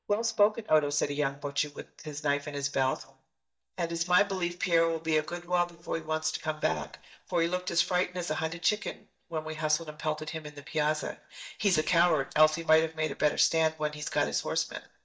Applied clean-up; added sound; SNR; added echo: neural mask model DeepFilterNet 3.